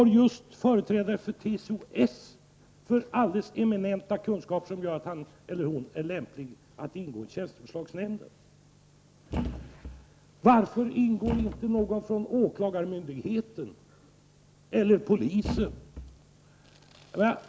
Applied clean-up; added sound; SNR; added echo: none; Thump, thud; 8 dB; none.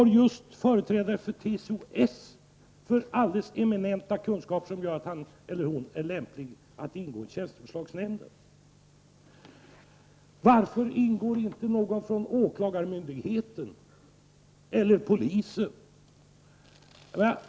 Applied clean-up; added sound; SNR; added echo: none; none; none; none.